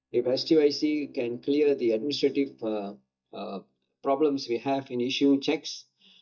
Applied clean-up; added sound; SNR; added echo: neural mask model DeepFilterNet 3.